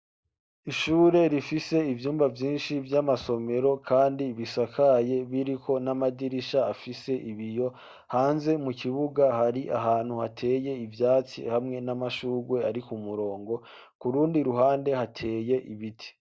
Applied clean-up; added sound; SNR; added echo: none; none; none; none.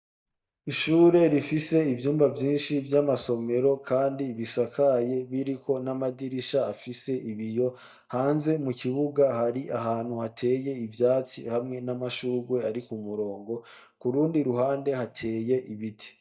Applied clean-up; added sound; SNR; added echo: neural mask model DeepFilterNet 3.